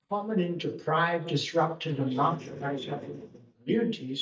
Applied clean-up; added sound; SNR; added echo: neural mask model DeepFilterNet 3.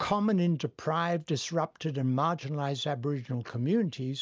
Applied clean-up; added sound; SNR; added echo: none; none; none; none.